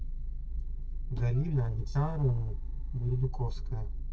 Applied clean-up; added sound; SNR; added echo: neural separator model SepFormer DNS4.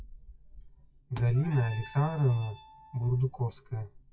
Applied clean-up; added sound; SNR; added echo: classical method WPE with log-MMSE.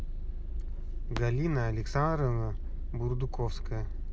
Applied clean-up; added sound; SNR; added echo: none; none; none; none.